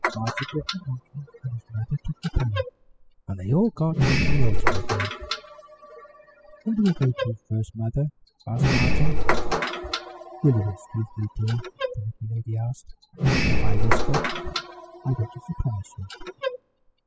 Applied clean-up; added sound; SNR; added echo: classical method spectral subtraction.